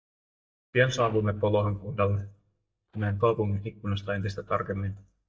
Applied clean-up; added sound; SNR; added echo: neural mask model DeepFilterNet 3.